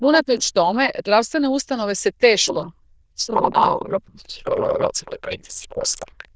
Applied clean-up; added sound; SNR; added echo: neural diffusion model UNIVERSE++.